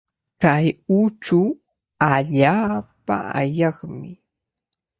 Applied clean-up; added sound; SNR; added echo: neural mask model DeepFilterNet 3.